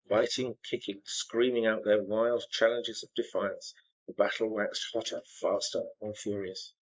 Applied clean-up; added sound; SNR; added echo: neural mask model Resemble Enhance denoiser.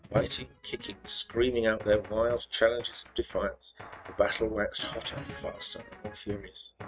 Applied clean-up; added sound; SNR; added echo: neural mask model RNNoise.